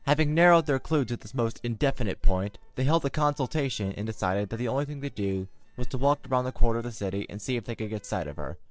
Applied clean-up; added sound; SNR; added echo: neural separator model SepFormer DNS4.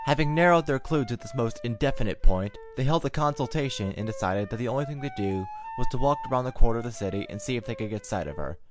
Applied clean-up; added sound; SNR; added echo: none; Wind instrument, woodwind instrument; 17 dB; none.